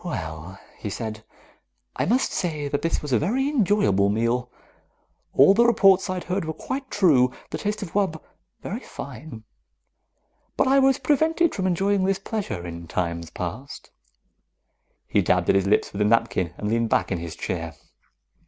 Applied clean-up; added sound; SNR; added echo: none; none; none; none.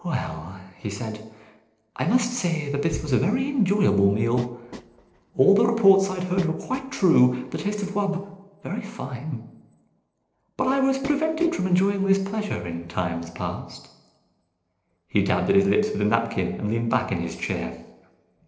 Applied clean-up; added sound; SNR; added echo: neural separator model SepFormer DNS4.